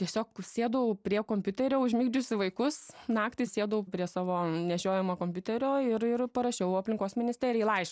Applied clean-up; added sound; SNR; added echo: none; none; none; none.